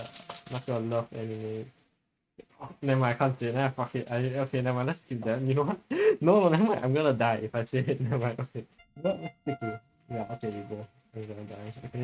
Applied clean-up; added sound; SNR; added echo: neural mask model RNNoise.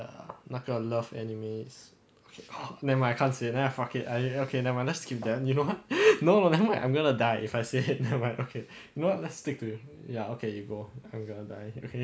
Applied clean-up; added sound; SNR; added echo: none; none; none; none.